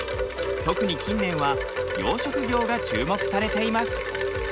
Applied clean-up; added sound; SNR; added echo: none; Wind chime; 1 dB; none.